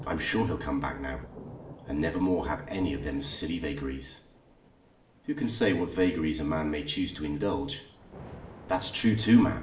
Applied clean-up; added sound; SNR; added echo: none; Thunder / Rain; 19 dB; reverberation time 0.6 s.